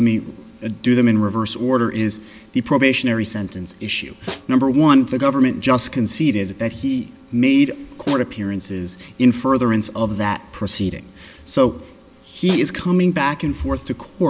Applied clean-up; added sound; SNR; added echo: none; Snare drum; 18 dB; none.